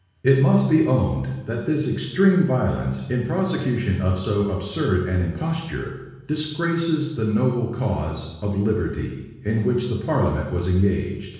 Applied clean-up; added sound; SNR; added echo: none; none; none; reverberation time 1.1 s.